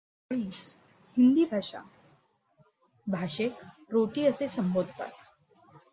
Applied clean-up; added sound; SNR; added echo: none; none; none; none.